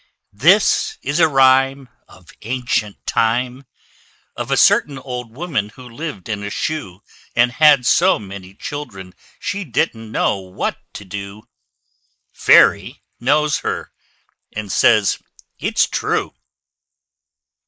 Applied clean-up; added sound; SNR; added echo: neural mask model Resemble Enhance denoiser.